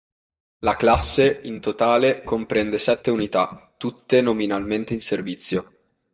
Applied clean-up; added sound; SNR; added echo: neural mask model DeepFilterNet 3.